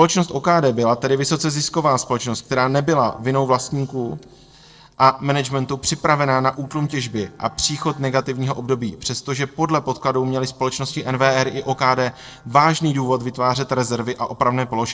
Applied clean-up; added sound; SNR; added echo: neural separator model SepFormer DNS4.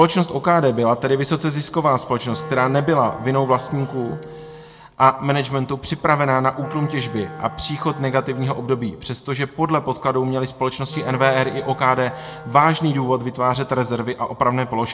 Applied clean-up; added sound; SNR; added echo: none; Wind instrument, woodwind instrument; 17 dB; reverberation time 0.6 s.